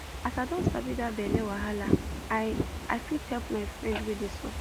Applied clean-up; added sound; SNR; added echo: none; Fireworks / Ocean; 1 dB; none.